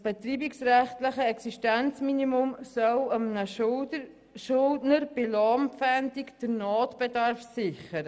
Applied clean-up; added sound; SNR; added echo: none; none; none; none.